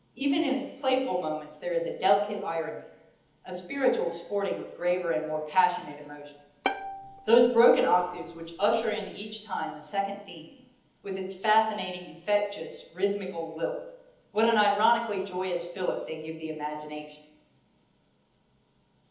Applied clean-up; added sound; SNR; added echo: none; Bowed string instrument; 10 dB; reverberation time 1.3 s.